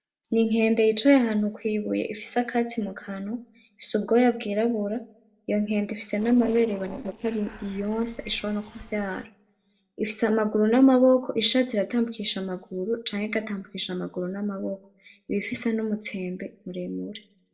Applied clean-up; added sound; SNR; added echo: neural separator model SepFormer DNS4.